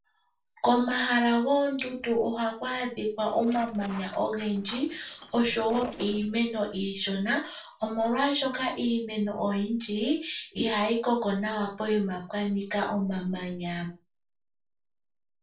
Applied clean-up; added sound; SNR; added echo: neural separator model SepFormer DNS4.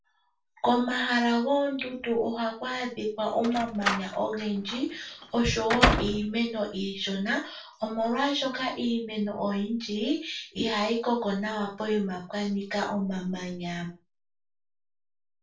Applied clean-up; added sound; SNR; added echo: none; Slam; 1 dB; reverberation time 0.3 s.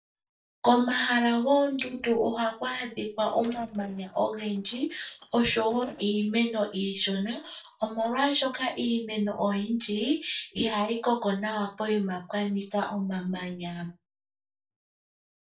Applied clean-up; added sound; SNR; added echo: neural mask model DeepFilterNet 3.